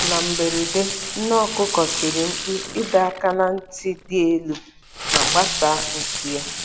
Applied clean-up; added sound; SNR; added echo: none; Fireworks; 4 dB; none.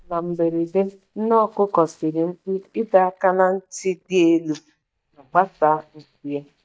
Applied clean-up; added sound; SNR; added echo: neural mask model DeepFilterNet 3.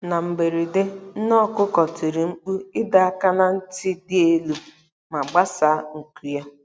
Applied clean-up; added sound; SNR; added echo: none; none; none; none.